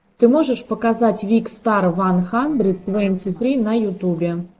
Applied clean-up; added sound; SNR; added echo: neural separator model SepFormer DNS4.